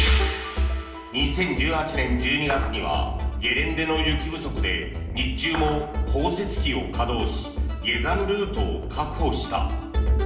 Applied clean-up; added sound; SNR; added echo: none; Clapping; 14 dB; reverberation time 0.9 s.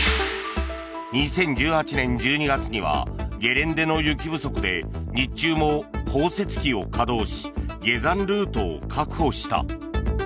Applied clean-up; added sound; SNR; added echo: none; none; none; none.